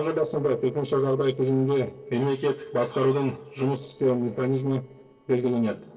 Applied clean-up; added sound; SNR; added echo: neural separator model SepFormer DNS4.